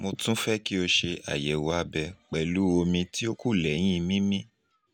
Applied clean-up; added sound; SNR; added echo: none; none; none; none.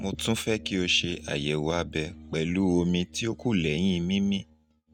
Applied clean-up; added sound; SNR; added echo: neural mask model RNNoise.